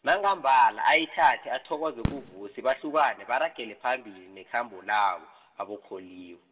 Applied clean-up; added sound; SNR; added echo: none; Fireworks; 15 dB; reverberation time 1.0 s.